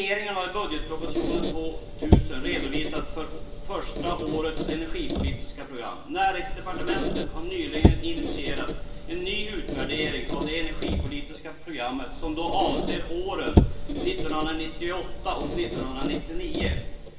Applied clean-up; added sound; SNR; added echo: none; Squeak; -4 dB; reverberation time 0.9 s.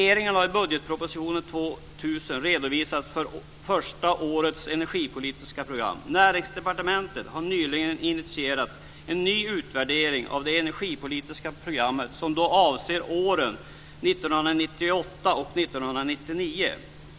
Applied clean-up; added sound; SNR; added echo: none; none; none; none.